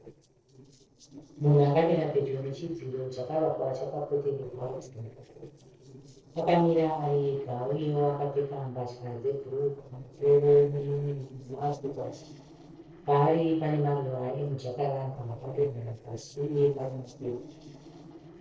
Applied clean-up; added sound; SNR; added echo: neural separator model SepFormer DNS4.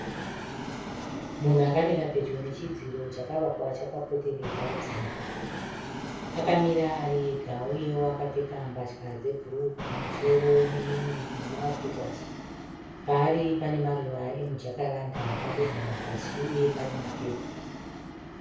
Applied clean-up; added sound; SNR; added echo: none; Fixed-wing aircraft, airplane; 8 dB; reverberation time 0.6 s.